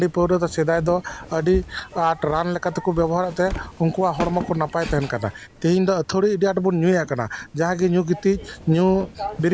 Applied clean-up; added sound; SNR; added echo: none; Walk, footsteps; 15 dB; none.